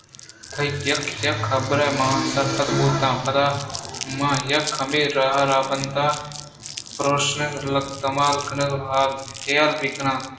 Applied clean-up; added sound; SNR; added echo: none; Crumpling, crinkling; 15 dB; reverberation time 0.9 s.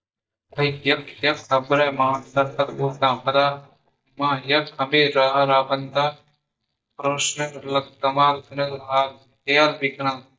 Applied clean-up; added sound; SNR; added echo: neural mask model DeepFilterNet 3.